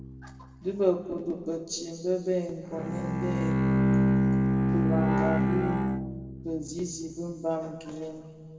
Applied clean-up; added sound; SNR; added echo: none; Bowed string instrument; -4 dB; reverberation time 1.9 s.